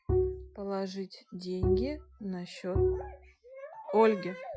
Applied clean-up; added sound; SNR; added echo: classical method Wiener filter.